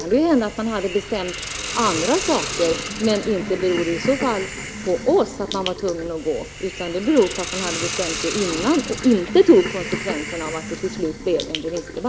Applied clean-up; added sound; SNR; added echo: none; Hiss; 9 dB; none.